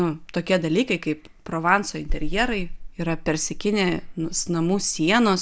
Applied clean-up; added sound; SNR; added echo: none; none; none; none.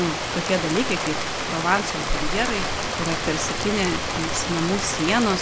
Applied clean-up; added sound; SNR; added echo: none; Rain; 2 dB; none.